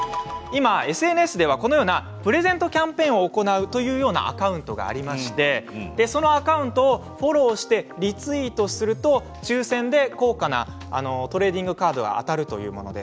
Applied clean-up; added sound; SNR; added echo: none; none; none; none.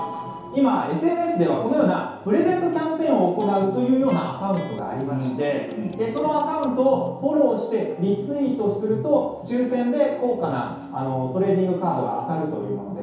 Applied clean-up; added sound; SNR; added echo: none; Electric guitar; 19 dB; reverberation time 0.8 s.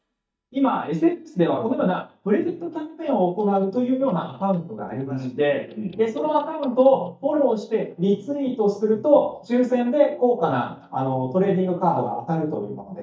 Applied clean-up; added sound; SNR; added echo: neural mask model DeepFilterNet 3.